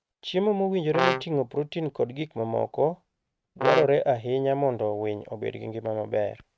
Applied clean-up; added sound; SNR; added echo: neural mask model RNNoise.